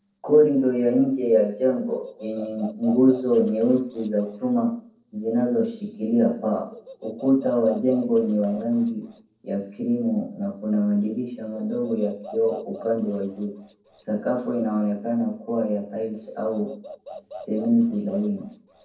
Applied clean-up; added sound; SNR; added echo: neural separator model SepFormer DNS4.